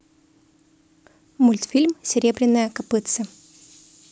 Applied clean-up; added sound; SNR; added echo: none; none; none; none.